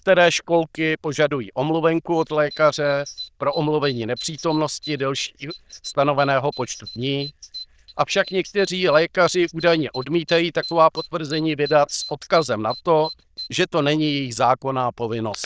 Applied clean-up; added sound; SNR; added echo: neural diffusion model UNIVERSE++.